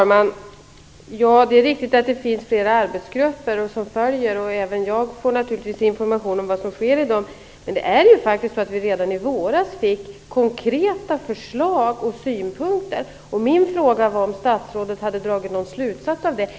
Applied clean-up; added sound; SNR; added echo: none; none; none; none.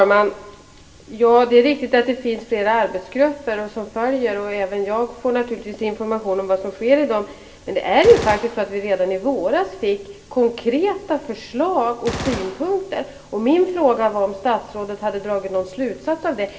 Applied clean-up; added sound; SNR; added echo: none; Gunshot, gunfire; 14 dB; reverberation time 0.3 s.